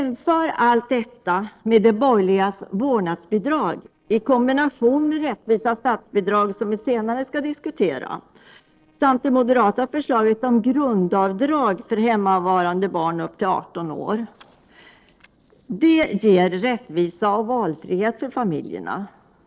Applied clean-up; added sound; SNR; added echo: neural separator model SepFormer DNS4.